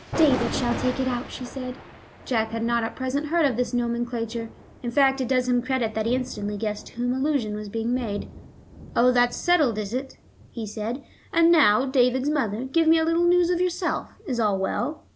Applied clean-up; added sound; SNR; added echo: none; Thunder; 14 dB; none.